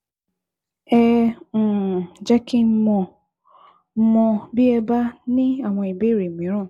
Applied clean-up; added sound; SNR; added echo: none; none; none; none.